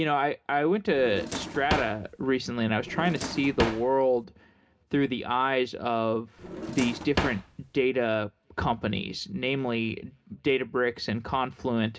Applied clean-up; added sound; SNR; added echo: none; Drawer open or close; 6 dB; reverberation time 0.3 s.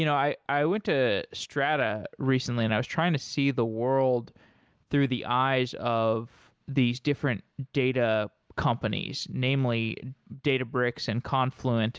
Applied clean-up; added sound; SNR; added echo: none; none; none; none.